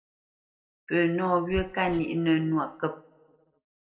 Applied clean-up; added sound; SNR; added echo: none; Hammer; 13 dB; reverberation time 0.6 s.